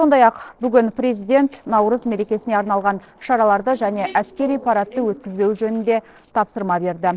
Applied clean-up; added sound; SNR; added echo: neural separator model SepFormer DNS4.